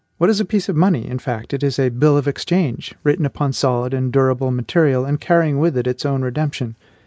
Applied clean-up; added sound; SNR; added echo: none; none; none; none.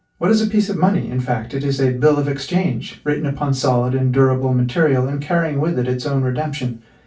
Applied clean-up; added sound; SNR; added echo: none; none; none; reverberation time 0.2 s.